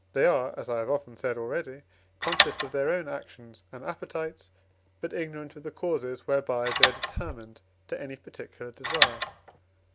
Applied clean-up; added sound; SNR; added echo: none; Tools; -5 dB; none.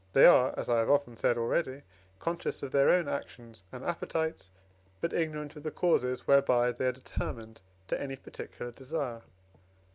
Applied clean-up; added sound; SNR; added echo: none; none; none; none.